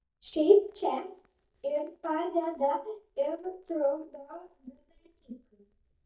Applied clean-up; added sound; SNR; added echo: neural mask model DeepFilterNet 3.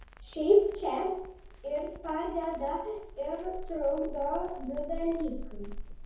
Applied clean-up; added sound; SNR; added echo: none; Crackle; 11 dB; reverberation time 0.8 s.